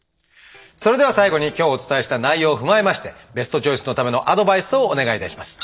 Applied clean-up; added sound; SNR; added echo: neural separator model SepFormer DNS4.